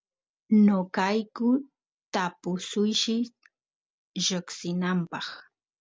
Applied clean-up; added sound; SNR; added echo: none; none; none; none.